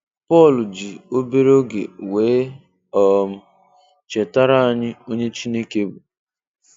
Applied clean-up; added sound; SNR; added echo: none; none; none; none.